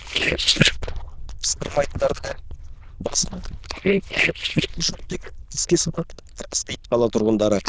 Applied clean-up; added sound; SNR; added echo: neural diffusion model UNIVERSE++.